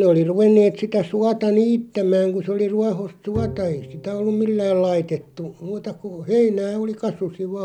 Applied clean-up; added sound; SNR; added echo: none; Bowed string instrument; 17 dB; none.